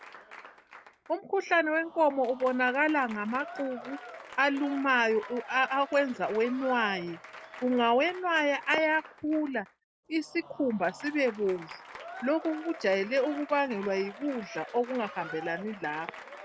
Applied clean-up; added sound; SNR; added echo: none; Applause / Crowd; 16 dB; none.